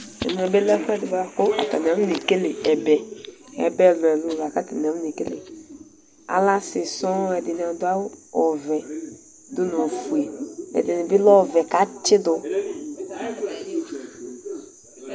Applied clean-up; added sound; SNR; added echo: none; none; none; none.